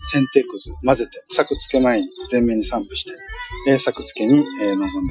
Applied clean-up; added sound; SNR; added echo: classical method Wiener filter.